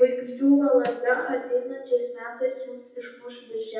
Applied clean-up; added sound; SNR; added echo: none; Snare drum; 18 dB; reverberation time 0.8 s.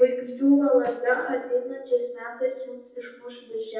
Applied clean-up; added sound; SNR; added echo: neural separator model SepFormer DNS4.